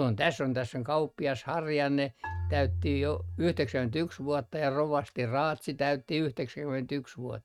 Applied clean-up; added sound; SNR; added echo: neural mask model RNNoise.